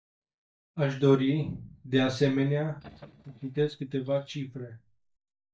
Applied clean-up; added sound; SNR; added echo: neural mask model DeepFilterNet 3.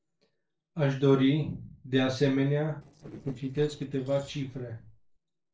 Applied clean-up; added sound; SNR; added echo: neural separator model SepFormer DNS4.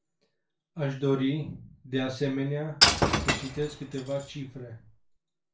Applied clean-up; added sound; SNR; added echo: none; Shatter / Crushing; -4 dB; reverberation time 0.3 s.